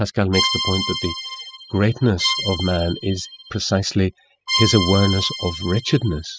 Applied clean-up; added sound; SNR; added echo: classical method spectral subtraction.